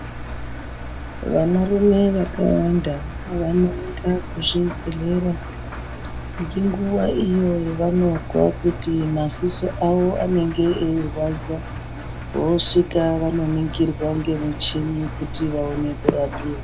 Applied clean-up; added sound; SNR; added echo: none; Engine; 9 dB; none.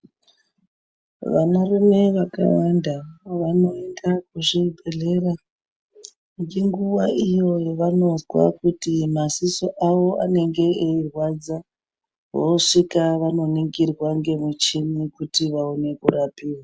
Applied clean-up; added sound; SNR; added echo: none; none; none; none.